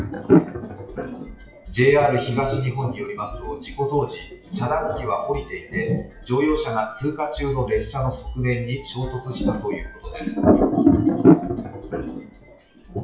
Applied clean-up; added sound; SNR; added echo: classical method WPE with log-MMSE.